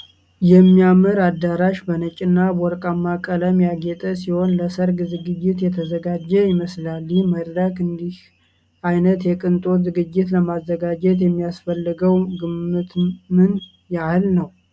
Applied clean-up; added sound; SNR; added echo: none; none; none; none.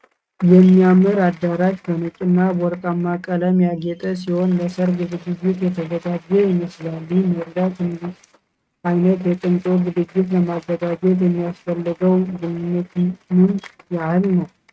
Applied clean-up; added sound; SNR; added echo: neural mask model RNNoise.